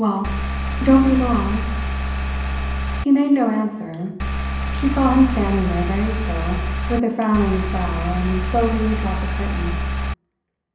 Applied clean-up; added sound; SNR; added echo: none; Engine; 1 dB; reverberation time 0.8 s.